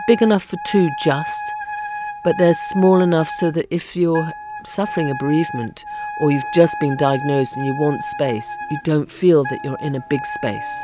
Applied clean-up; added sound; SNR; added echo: none; Wind instrument, woodwind instrument; 10 dB; none.